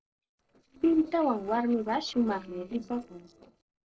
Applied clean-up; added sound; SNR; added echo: neural separator model SepFormer DNS4.